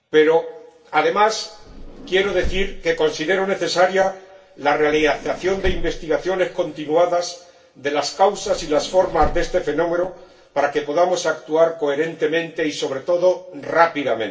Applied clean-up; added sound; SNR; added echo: none; Vehicle; 11 dB; reverberation time 0.3 s.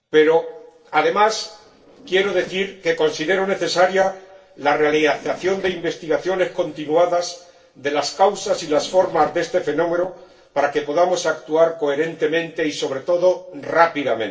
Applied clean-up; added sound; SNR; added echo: neural separator model SepFormer DNS4.